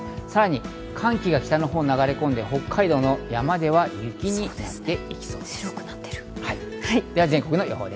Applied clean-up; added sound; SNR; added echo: none; none; none; none.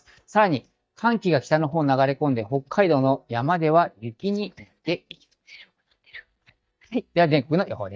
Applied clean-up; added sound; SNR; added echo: neural mask model DeepFilterNet 3.